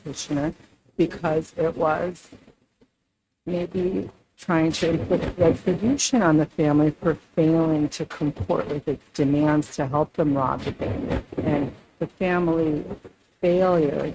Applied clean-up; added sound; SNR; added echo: neural mask model RNNoise.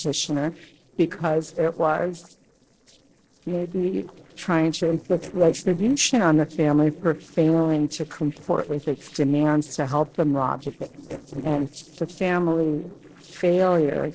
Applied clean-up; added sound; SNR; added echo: neural separator model SepFormer DNS4.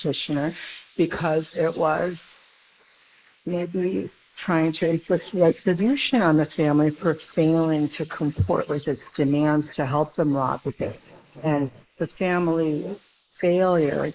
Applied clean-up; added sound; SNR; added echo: neural mask model Resemble Enhance denoiser.